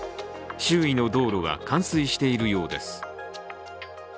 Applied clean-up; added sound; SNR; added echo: none; none; none; none.